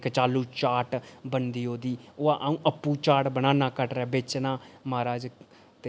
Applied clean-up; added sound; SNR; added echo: none; none; none; none.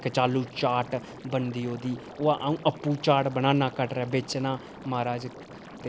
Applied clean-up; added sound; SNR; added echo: none; Liquid; 17 dB; none.